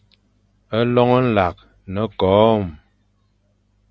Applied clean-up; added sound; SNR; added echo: none; none; none; none.